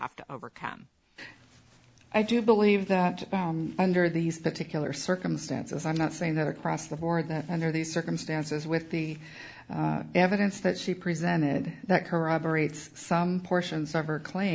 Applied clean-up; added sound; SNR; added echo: none; none; none; none.